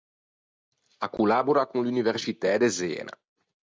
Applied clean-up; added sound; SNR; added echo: none; none; none; none.